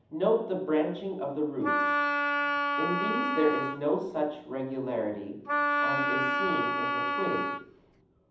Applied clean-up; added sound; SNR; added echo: none; Wind instrument, woodwind instrument; -3 dB; reverberation time 0.8 s.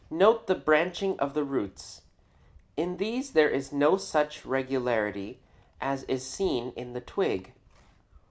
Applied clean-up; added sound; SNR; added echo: none; none; none; none.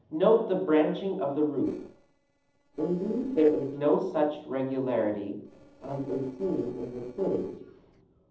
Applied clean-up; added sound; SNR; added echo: neural separator model SepFormer DNS4.